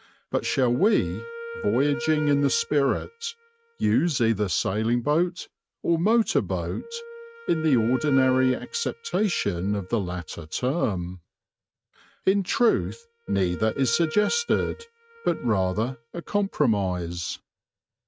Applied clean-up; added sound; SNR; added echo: neural mask model RNNoise.